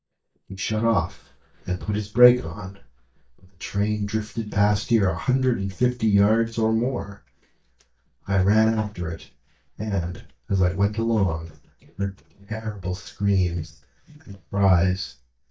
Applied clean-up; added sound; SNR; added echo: neural mask model DeepFilterNet 3.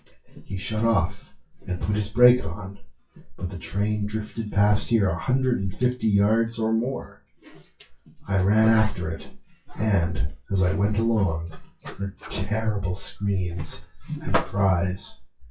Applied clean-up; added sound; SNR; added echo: classical method WPE with log-MMSE.